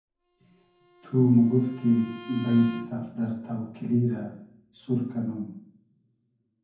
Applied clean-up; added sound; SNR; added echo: none; Bowed string instrument; 18 dB; reverberation time 0.9 s.